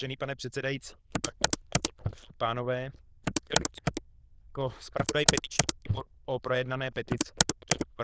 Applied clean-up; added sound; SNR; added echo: neural diffusion model UNIVERSE++.